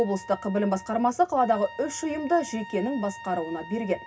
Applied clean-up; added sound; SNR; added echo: none; Trumpet; 17 dB; reverberation time 0.4 s.